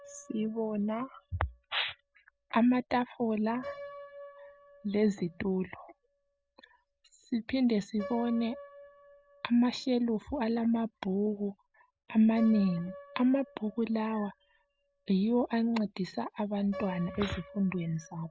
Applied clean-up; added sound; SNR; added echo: none; Piano; 19 dB; none.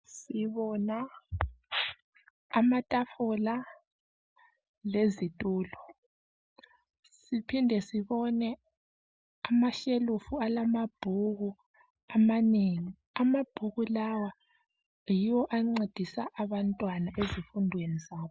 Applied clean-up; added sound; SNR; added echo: none; none; none; none.